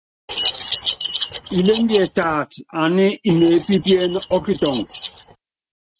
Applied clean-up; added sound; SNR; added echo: neural mask model RNNoise.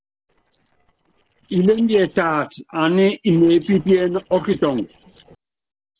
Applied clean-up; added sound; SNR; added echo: neural separator model SepFormer DNS4.